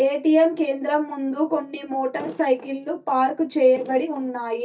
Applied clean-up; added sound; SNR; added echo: neural mask model DeepFilterNet 3.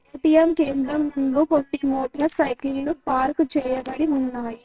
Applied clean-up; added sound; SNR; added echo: neural separator model SepFormer WHAMR!.